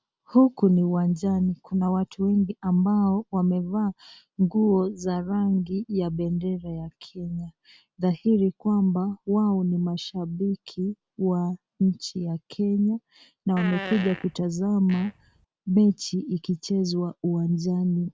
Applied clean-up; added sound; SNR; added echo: none; Fart; 13 dB; none.